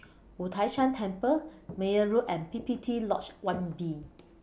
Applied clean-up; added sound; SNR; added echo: none; Walk, footsteps; 20 dB; none.